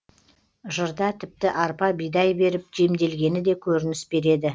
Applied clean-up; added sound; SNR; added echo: none; none; none; none.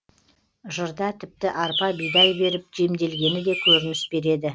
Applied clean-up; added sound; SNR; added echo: none; Bird; -1 dB; none.